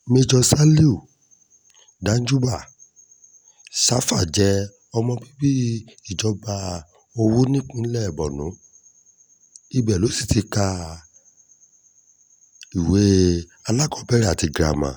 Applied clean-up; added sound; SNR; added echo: none; none; none; none.